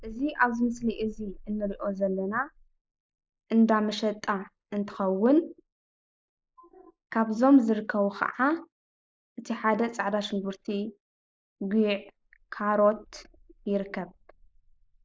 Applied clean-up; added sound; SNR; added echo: neural mask model Resemble Enhance denoiser.